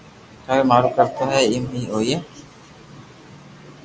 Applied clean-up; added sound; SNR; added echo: none; none; none; none.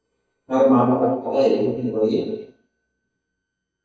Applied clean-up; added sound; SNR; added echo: neural mask model DeepFilterNet 3.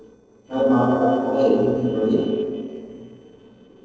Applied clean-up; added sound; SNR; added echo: neural separator model SepFormer DNS4.